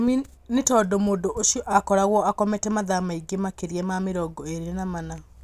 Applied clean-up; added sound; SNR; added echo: none; none; none; none.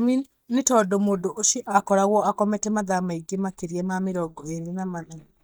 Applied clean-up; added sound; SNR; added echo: neural mask model DeepFilterNet 3.